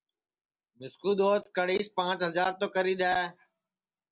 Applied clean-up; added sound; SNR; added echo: none; none; none; none.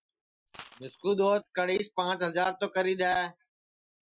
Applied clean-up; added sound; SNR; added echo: classical method Wiener filter.